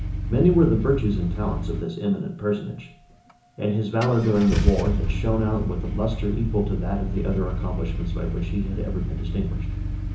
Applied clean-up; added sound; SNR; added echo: none; Engine starting / Car; 2 dB; reverberation time 0.8 s.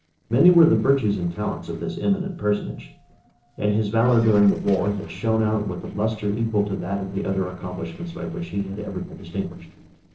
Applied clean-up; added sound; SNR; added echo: neural separator model SepFormer DNS4.